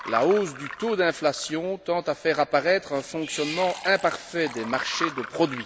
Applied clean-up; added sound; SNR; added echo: none; Liquid + Cat; 11 dB; none.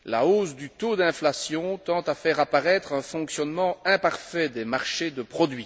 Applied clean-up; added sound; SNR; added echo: none; none; none; none.